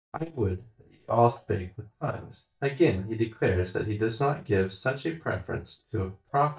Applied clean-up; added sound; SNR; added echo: neural mask model DeepFilterNet 3.